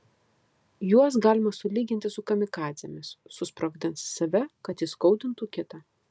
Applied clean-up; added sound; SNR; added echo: none; none; none; none.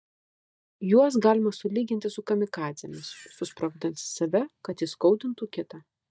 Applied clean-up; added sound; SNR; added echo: neural mask model DeepFilterNet 3.